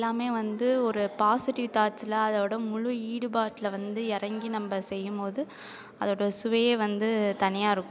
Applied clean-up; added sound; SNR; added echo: none; none; none; none.